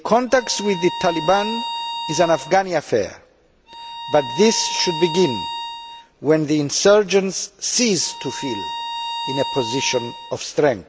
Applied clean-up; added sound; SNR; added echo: none; Bowed string instrument; 9 dB; none.